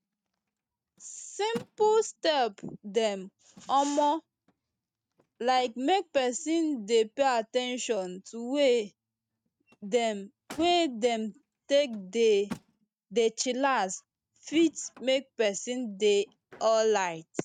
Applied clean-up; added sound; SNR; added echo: neural mask model RNNoise.